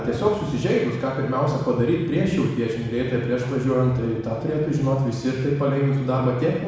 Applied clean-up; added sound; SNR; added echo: none; Thunder; 19 dB; reverberation time 1.1 s.